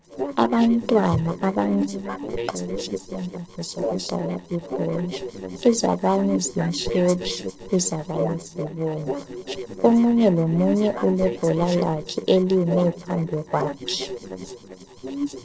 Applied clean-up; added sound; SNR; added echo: neural separator model SepFormer DNS4.